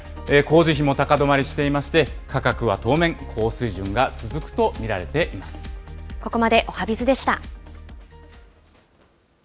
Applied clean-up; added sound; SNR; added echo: none; none; none; none.